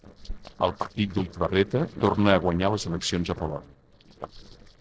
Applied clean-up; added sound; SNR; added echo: neural separator model SepFormer DNS4.